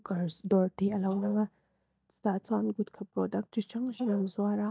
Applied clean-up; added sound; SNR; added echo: neural mask model DeepFilterNet 3.